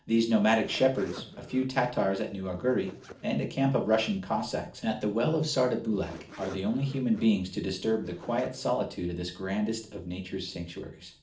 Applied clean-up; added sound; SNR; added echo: neural separator model SepFormer DNS4.